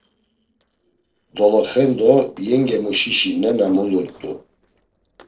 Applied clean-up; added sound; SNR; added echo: neural separator model SepFormer DNS4.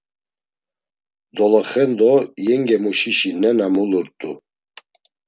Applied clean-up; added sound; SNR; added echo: none; none; none; none.